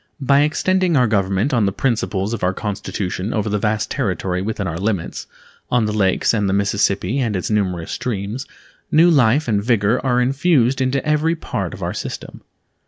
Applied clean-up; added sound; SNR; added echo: none; none; none; none.